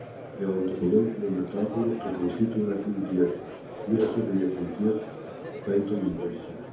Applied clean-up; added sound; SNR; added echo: none; Crowd; 11 dB; reverberation time 2.1 s.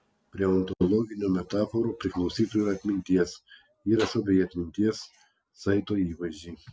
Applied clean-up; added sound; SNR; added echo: none; none; none; none.